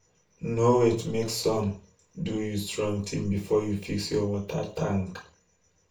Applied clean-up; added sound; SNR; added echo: none; none; none; reverberation time 0.3 s.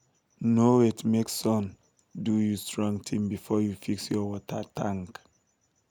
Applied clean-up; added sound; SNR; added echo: none; none; none; none.